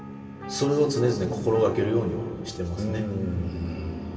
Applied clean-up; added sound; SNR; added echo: none; Bowed string instrument; 16 dB; reverberation time 2.7 s.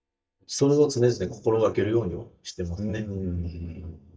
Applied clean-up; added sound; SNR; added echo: neural mask model DeepFilterNet 3.